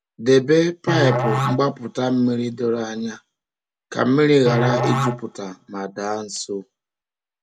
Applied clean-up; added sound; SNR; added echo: none; Musical instrument; 5 dB; none.